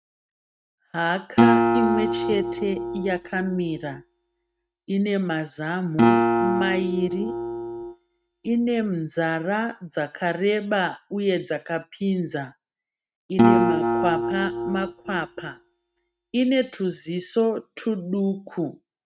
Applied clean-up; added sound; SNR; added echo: neural mask model RNNoise.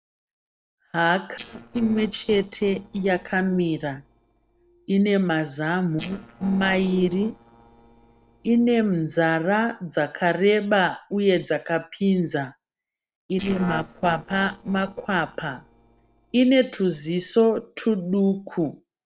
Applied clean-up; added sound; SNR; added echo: neural separator model SepFormer DNS4.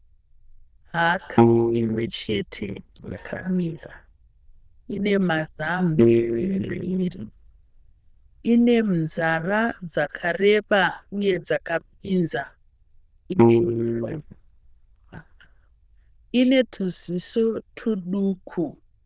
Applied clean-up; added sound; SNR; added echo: neural diffusion model UNIVERSE++.